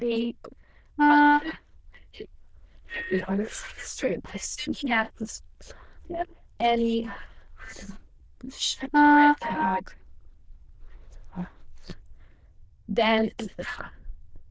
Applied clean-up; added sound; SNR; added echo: neural diffusion model UNIVERSE++.